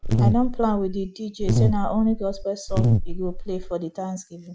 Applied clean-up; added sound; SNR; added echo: none; Buzz; -4 dB; none.